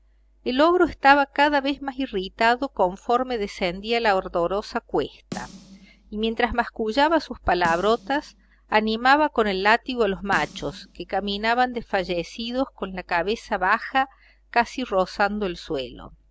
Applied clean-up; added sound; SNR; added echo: none; Snare drum; 20 dB; none.